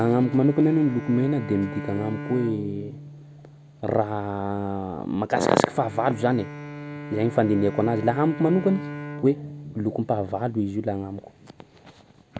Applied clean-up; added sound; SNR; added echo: none; Bowed string instrument; 13 dB; none.